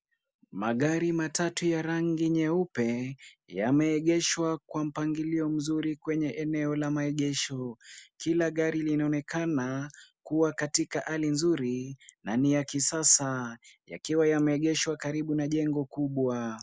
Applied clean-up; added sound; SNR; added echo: none; none; none; none.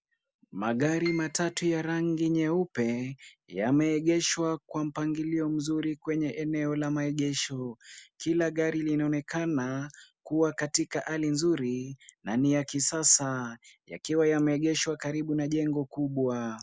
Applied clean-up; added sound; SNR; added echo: none; Piano; 18 dB; none.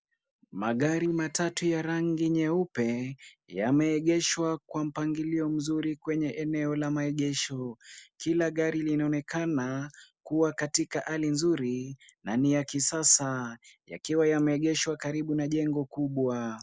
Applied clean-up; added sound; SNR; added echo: neural separator model SepFormer DNS4.